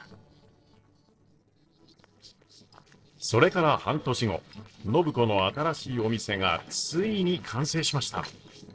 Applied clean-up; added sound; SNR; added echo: neural separator model SepFormer DNS4.